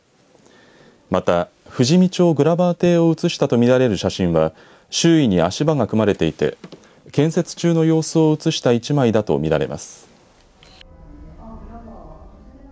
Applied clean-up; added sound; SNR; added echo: none; none; none; none.